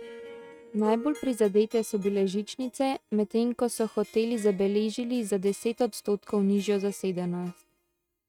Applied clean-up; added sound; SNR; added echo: neural mask model RNNoise.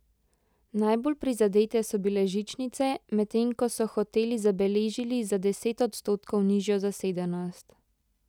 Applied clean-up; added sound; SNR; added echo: none; none; none; none.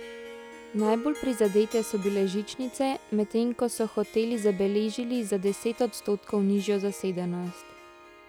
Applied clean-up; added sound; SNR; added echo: none; Harp; 17 dB; none.